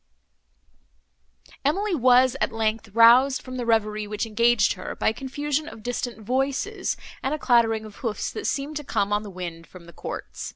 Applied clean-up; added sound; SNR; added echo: none; none; none; none.